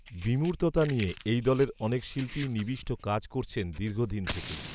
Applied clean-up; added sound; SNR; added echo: none; Fire; 11 dB; none.